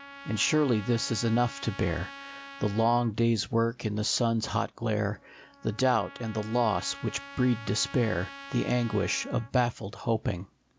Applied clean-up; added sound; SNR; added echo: none; Trumpet; 18 dB; none.